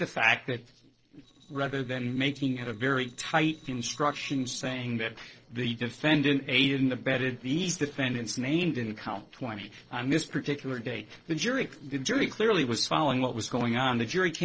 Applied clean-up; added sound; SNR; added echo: neural separator model SepFormer DNS4.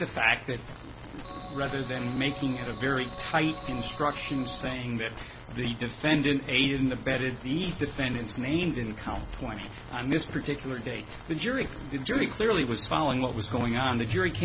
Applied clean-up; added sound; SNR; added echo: none; Organ; 13 dB; none.